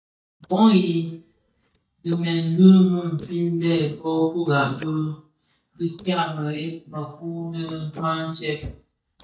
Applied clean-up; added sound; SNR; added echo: neural mask model DeepFilterNet 3.